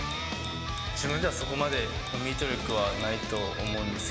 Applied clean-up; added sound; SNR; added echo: none; Bicycle bell; 12 dB; none.